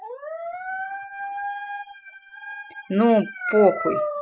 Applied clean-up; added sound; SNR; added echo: classical method spectral subtraction.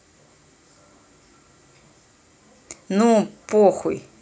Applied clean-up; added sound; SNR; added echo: none; none; none; none.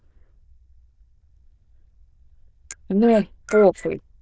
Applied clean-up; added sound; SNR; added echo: neural diffusion model UNIVERSE++.